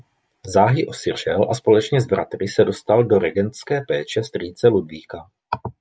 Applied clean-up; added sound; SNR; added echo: none; none; none; none.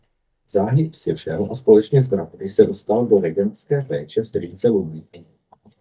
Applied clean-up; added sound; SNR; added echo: neural mask model DeepFilterNet 3.